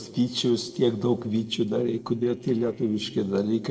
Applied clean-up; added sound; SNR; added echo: neural separator model SepFormer DNS4.